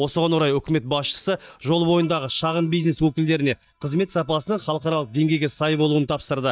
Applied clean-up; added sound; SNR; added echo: neural mask model DeepFilterNet 3.